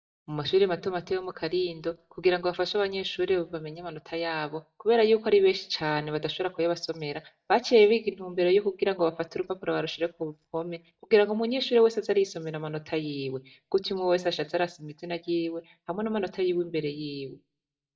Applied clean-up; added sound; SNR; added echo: neural mask model DeepFilterNet 3.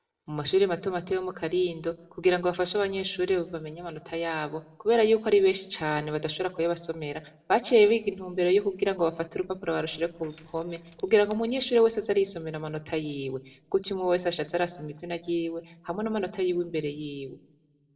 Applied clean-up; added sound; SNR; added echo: neural separator model SepFormer DNS4.